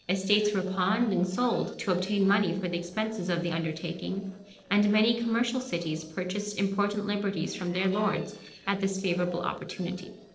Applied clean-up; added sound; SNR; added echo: neural separator model SepFormer DNS4.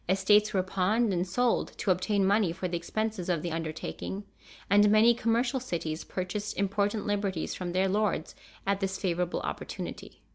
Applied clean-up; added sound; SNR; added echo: none; none; none; none.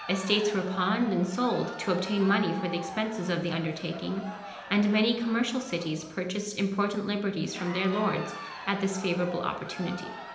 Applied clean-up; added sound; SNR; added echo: none; Crowd; 13 dB; reverberation time 0.9 s.